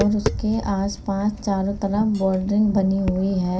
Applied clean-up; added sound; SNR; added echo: none; Tap; 10 dB; reverberation time 0.3 s.